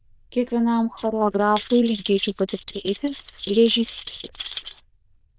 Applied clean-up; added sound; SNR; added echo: neural diffusion model UNIVERSE++.